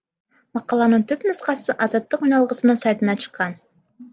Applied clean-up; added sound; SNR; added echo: none; none; none; none.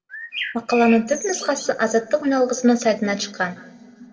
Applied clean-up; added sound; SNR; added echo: none; Bird; 11 dB; reverberation time 1.8 s.